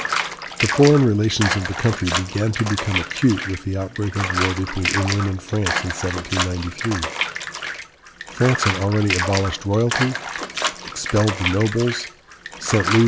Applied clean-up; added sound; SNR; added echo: none; Bathtub (filling or washing) / Water; 5 dB; none.